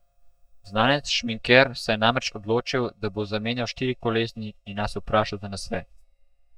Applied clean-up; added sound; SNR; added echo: neural mask model DeepFilterNet 3.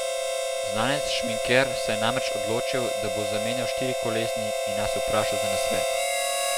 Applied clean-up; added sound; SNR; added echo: none; Harmonica; -3 dB; none.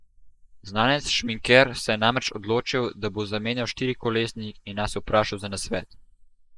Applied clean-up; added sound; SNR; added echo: neural mask model Resemble Enhance denoiser.